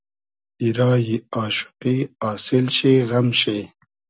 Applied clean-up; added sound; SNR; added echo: none; none; none; none.